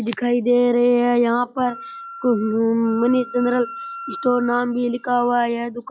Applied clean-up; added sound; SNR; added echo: classical method log-MMSE.